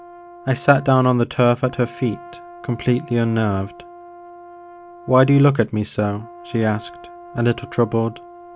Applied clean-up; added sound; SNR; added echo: none; Brass instrument; 20 dB; none.